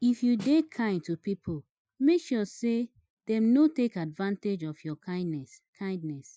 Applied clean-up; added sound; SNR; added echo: classical method Wiener filter.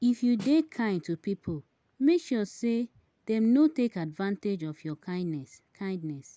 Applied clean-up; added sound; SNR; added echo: none; Snare drum; 20 dB; none.